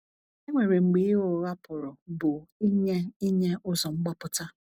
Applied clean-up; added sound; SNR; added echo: none; none; none; none.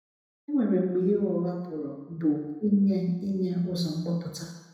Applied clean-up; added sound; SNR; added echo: none; none; none; reverberation time 1.0 s.